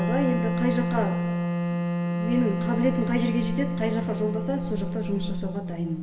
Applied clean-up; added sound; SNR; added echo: none; Wind instrument, woodwind instrument; -1 dB; reverberation time 1.2 s.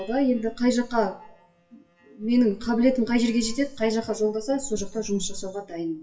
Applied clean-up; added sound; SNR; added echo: classical method WPE with log-MMSE.